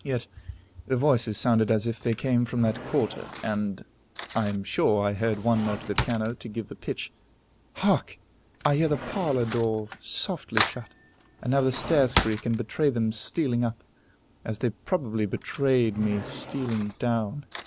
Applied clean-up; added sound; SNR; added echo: none; Cutlery, silverware / Drawer open or close; 11 dB; none.